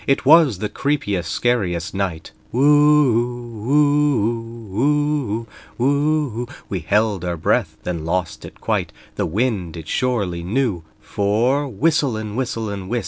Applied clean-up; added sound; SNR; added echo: none; none; none; none.